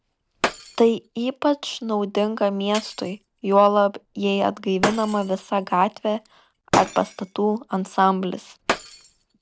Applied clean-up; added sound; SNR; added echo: none; Shatter; 10 dB; none.